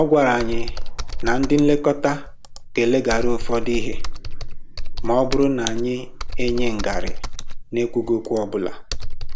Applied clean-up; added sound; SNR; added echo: none; Computer keyboard; 0 dB; none.